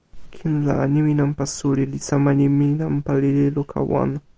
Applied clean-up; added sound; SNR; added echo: none; none; none; none.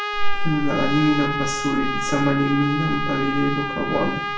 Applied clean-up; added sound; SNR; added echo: none; Trumpet; 6 dB; reverberation time 0.4 s.